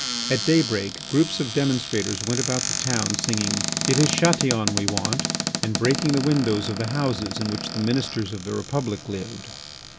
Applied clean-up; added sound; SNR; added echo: none; Cupboard open or close; 4 dB; none.